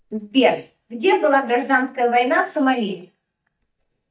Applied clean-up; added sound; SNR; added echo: neural mask model DeepFilterNet 3.